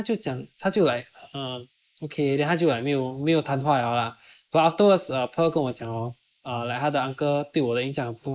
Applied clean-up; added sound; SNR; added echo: neural mask model Resemble Enhance denoiser.